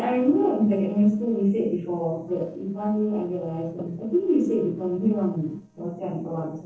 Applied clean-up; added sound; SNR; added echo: neural separator model SepFormer DNS4.